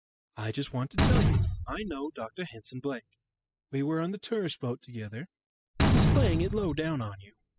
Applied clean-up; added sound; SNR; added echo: classical method spectral subtraction.